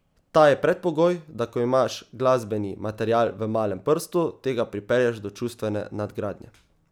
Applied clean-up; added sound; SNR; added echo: none; none; none; none.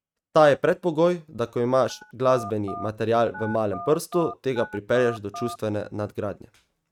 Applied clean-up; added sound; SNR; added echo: neural mask model RNNoise.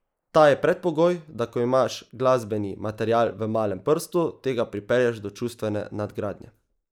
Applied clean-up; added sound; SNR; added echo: neural mask model Resemble Enhance denoiser.